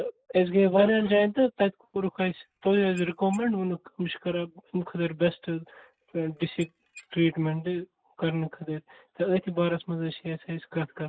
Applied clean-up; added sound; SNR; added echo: neural mask model Resemble Enhance denoiser.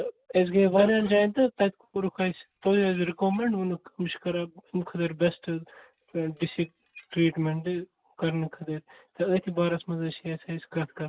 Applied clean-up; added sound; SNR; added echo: none; Squeak / Dishes, pots, and pans; 18 dB; none.